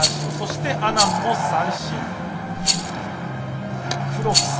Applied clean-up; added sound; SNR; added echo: none; Rattle; 4 dB; reverberation time 2.1 s.